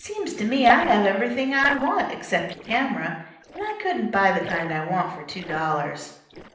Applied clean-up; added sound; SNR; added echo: neural separator model SepFormer DNS4.